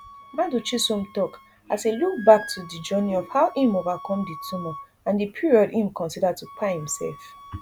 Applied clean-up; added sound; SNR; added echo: none; Wind instrument, woodwind instrument; 19 dB; none.